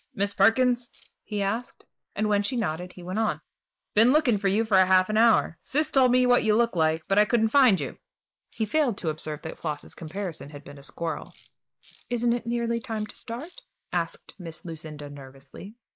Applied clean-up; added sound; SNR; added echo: neural mask model Resemble Enhance denoiser.